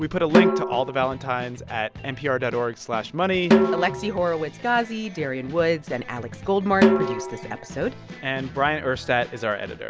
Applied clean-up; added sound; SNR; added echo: none; Snare drum; 0 dB; none.